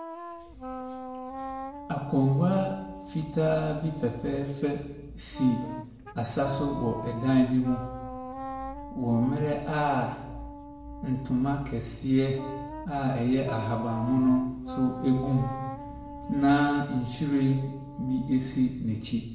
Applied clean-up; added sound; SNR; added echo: none; Wind instrument, woodwind instrument; 12 dB; reverberation time 0.9 s.